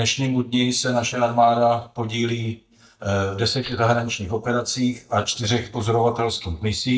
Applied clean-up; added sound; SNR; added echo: neural mask model DeepFilterNet 3.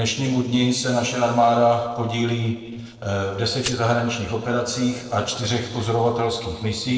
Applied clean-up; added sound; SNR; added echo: neural separator model SepFormer DNS4.